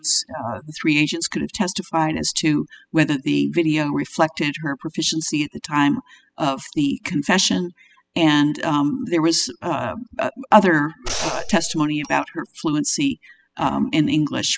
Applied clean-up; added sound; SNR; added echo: classical method spectral subtraction.